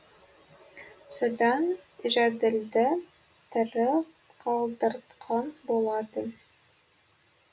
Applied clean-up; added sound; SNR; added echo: none; none; none; none.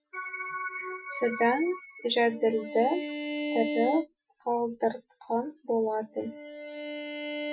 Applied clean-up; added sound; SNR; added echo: classical method Wiener filter.